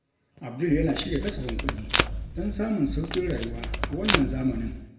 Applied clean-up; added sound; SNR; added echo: none; Packing tape, duct tape; 1 dB; reverberation time 1.0 s.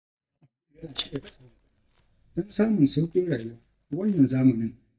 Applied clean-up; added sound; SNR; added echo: neural mask model DeepFilterNet 3.